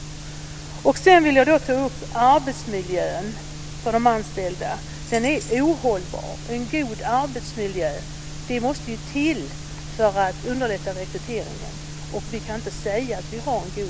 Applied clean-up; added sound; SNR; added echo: none; Tambourine; 16 dB; none.